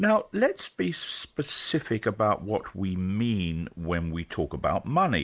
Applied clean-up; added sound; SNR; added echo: neural mask model Resemble Enhance denoiser.